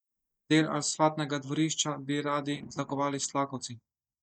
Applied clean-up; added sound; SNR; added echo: neural mask model DeepFilterNet 3.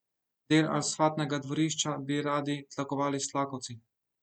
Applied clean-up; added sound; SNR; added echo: none; none; none; none.